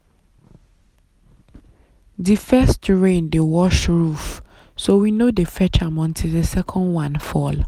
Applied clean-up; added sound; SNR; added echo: none; none; none; none.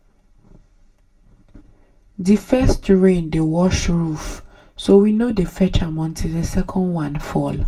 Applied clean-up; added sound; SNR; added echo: none; none; none; reverberation time 0.2 s.